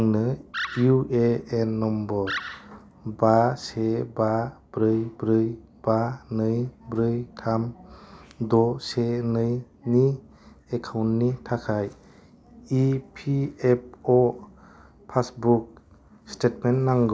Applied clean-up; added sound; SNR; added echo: none; Animal; 10 dB; none.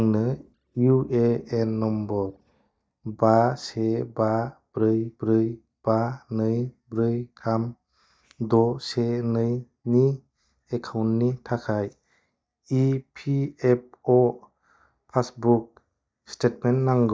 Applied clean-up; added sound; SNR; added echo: neural mask model DeepFilterNet 3.